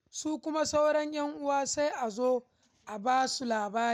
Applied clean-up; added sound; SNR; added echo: none; none; none; none.